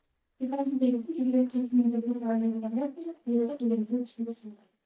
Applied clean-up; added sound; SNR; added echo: neural mask model DeepFilterNet 3.